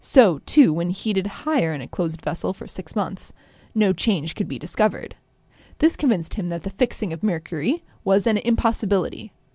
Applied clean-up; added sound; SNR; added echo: none; none; none; none.